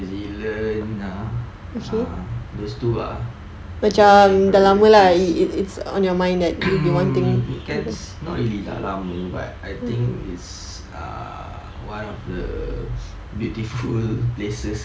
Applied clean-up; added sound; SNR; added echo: none; none; none; none.